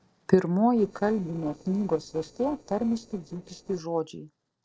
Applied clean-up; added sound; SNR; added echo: neural separator model SepFormer DNS4.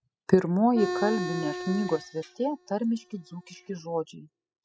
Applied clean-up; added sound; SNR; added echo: classical method spectral subtraction.